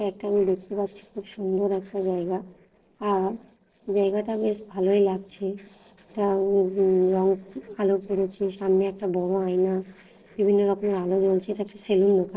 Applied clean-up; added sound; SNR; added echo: neural separator model SepFormer DNS4.